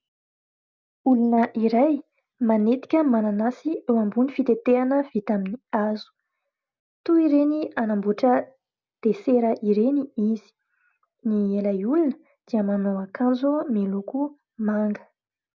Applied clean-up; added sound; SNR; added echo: none; none; none; none.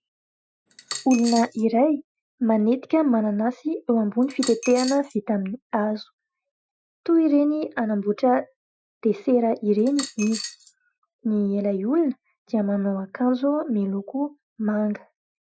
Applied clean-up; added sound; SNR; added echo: classical method Wiener filter.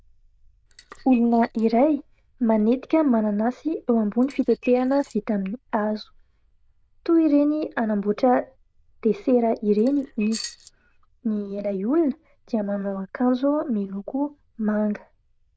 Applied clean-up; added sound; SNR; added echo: neural diffusion model UNIVERSE++.